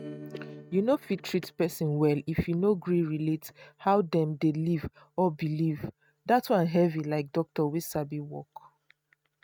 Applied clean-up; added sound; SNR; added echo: neural mask model RNNoise.